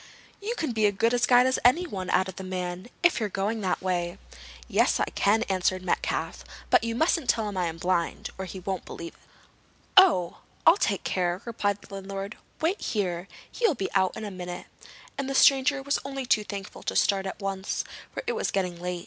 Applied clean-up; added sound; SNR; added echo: none; none; none; none.